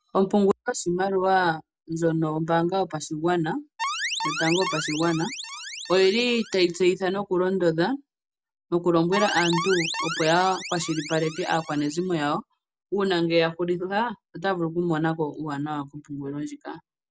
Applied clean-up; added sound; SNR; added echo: none; Alarm; 7 dB; none.